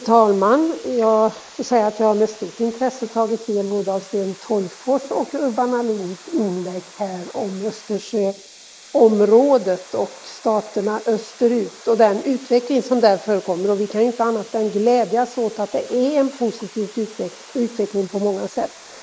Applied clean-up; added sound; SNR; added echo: neural mask model Resemble Enhance denoiser.